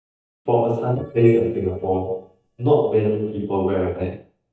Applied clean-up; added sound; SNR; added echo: neural mask model DeepFilterNet 3.